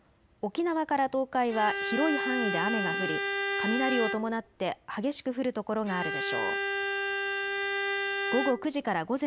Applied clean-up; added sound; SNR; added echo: none; Bowed string instrument; 1 dB; none.